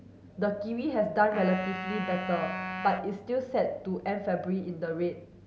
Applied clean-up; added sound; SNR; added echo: none; Wind instrument, woodwind instrument; 8 dB; none.